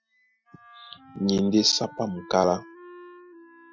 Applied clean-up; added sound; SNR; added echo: classical method Wiener filter.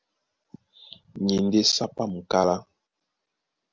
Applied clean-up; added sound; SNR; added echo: none; none; none; none.